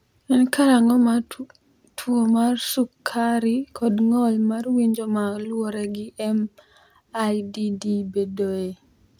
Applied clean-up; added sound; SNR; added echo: none; none; none; none.